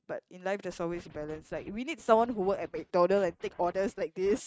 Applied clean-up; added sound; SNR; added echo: neural mask model RNNoise.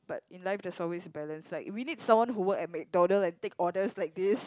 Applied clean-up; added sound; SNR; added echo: none; none; none; none.